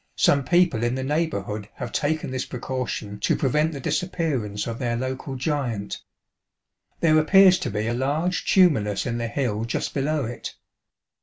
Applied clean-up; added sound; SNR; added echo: none; none; none; none.